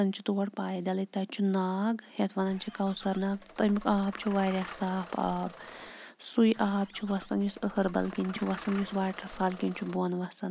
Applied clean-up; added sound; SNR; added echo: none; Engine starting / Bus; 17 dB; none.